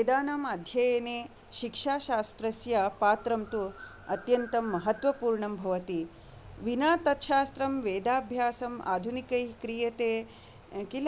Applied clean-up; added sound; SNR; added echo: none; none; none; none.